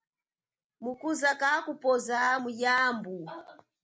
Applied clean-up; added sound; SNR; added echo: none; none; none; none.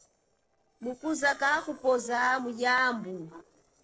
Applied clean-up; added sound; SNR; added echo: neural separator model SepFormer DNS4.